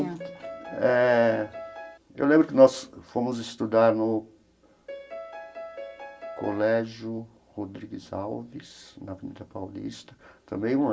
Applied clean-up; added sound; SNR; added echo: none; Piano; 13 dB; reverberation time 0.1 s.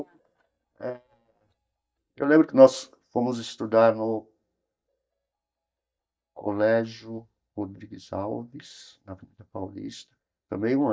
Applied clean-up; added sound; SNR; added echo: neural mask model DeepFilterNet 3.